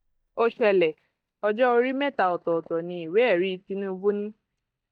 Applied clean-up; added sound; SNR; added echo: neural mask model DeepFilterNet 3.